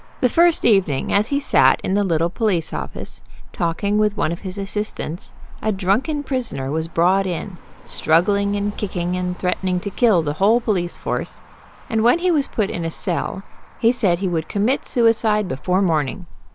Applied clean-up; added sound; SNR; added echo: none; Motor vehicle (road); 12 dB; none.